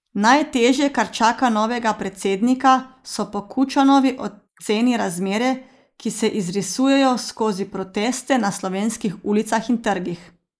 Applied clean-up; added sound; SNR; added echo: neural mask model Resemble Enhance denoiser.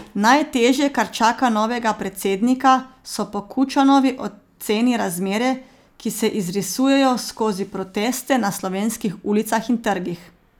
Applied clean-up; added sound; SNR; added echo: none; none; none; none.